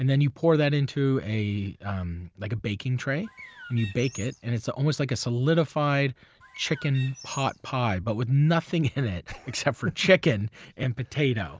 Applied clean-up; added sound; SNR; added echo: none; Bird; 18 dB; none.